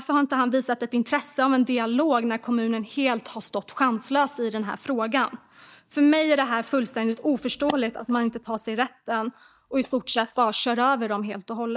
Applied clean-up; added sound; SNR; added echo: neural mask model DeepFilterNet 3.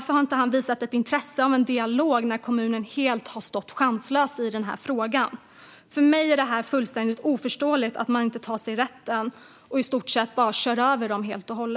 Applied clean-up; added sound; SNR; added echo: none; none; none; none.